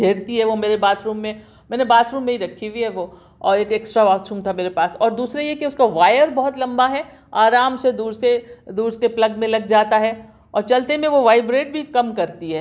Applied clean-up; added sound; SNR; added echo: none; none; none; none.